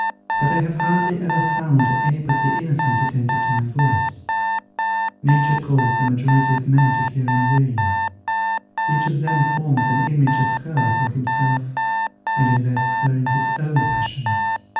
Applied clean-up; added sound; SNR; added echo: none; Alarm; 2 dB; reverberation time 0.8 s.